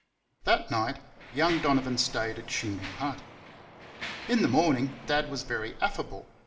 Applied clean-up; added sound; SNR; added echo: none; Mechanisms; 15 dB; reverberation time 2.4 s.